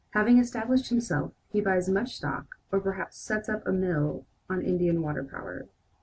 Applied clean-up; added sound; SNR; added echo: none; none; none; none.